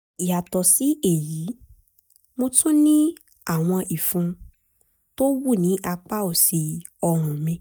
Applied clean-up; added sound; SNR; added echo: neural mask model DeepFilterNet 3.